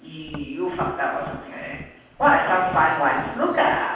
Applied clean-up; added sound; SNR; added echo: none; Tap; 16 dB; reverberation time 1.2 s.